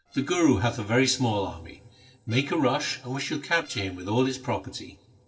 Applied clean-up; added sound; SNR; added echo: neural separator model SepFormer DNS4.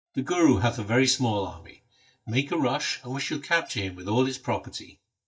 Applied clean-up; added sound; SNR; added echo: neural mask model DeepFilterNet 3.